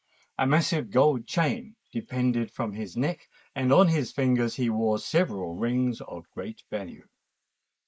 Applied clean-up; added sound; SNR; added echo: neural mask model Resemble Enhance denoiser.